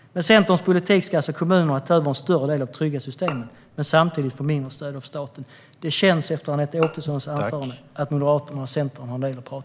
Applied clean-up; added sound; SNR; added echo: none; Bowed string instrument; 17 dB; none.